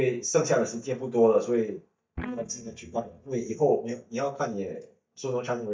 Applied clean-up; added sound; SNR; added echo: neural mask model DeepFilterNet 3.